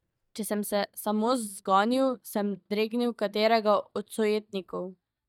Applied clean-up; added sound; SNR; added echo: neural mask model DeepFilterNet 3.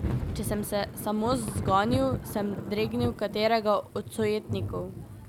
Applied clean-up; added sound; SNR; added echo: none; Thunder / Rain; 5 dB; none.